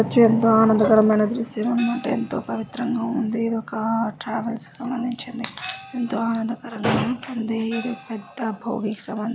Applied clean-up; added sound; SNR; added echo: none; Gong; 18 dB; none.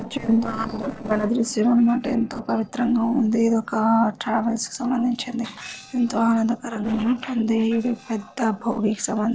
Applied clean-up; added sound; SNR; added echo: neural separator model SepFormer DNS4.